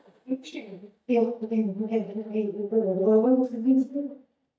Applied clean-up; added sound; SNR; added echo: neural mask model DeepFilterNet 3.